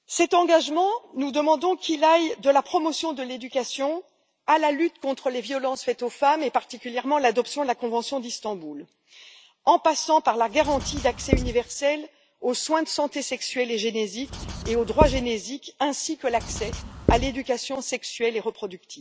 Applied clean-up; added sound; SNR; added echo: none; Writing; 5 dB; none.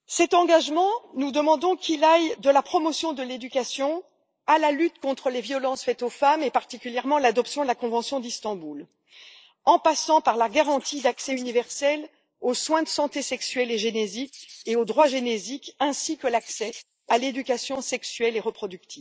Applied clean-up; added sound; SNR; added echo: neural mask model Resemble Enhance denoiser.